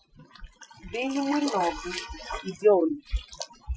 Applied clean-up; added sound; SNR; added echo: classical method Wiener filter.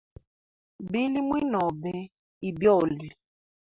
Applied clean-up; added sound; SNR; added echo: none; none; none; none.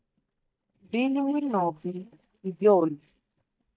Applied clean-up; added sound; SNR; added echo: neural mask model DeepFilterNet 3.